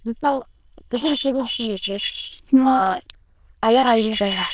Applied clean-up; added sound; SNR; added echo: neural diffusion model UNIVERSE++.